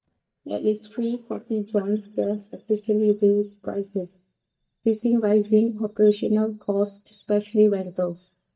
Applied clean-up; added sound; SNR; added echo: neural mask model DeepFilterNet 3.